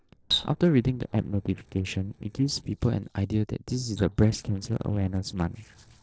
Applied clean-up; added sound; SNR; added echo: neural separator model SepFormer DNS4.